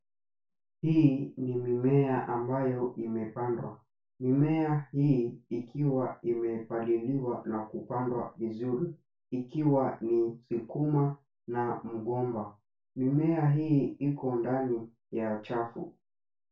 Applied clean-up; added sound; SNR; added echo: none; none; none; reverberation time 0.2 s.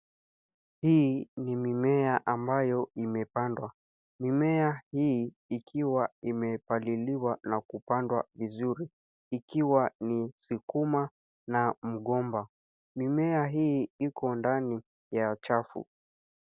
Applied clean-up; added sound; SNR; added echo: none; none; none; none.